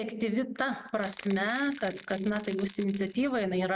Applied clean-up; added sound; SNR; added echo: none; Crackle / Crushing; 17 dB; none.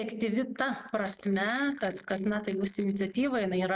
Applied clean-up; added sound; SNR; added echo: neural mask model Resemble Enhance denoiser.